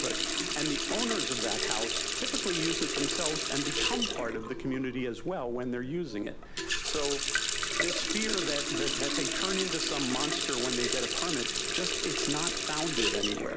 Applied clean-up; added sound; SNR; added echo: none; Water tap, faucet; -3 dB; none.